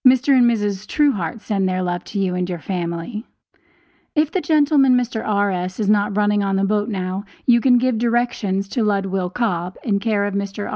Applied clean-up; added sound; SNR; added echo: none; none; none; none.